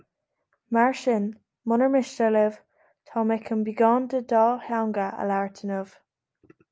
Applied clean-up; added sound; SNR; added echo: none; none; none; none.